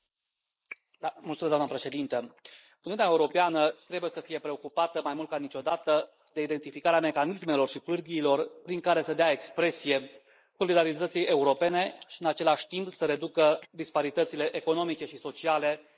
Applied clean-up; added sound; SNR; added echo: neural mask model Resemble Enhance denoiser.